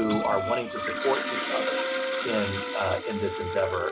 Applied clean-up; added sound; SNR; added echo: none; Toilet flush + Wind instrument, woodwind instrument; 1 dB; none.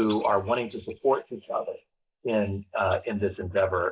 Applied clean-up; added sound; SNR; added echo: neural mask model Resemble Enhance denoiser.